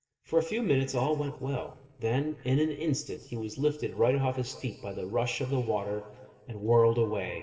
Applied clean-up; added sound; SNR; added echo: neural separator model SepFormer DNS4.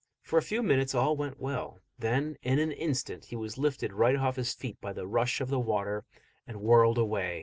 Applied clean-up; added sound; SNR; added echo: none; none; none; none.